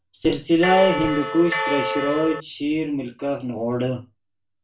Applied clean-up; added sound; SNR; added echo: none; Bell; 3 dB; reverberation time 0.2 s.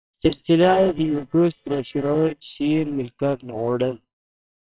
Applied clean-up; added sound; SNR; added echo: neural separator model SepFormer WHAMR!.